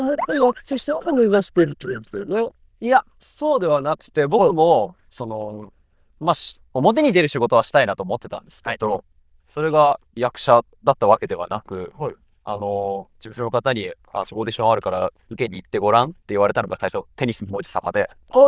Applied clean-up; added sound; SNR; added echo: neural diffusion model UNIVERSE++.